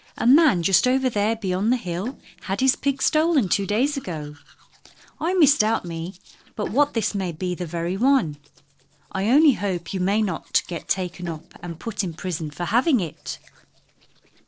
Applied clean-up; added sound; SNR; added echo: neural separator model SepFormer DNS4.